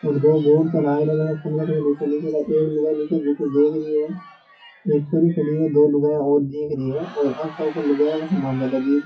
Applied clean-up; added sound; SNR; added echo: classical method WPE with log-MMSE.